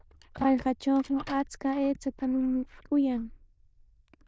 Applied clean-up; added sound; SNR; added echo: neural diffusion model UNIVERSE++.